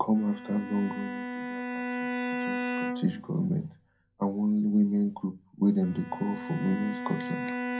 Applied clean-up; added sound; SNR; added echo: none; Bowed string instrument; 6 dB; reverberation time 0.2 s.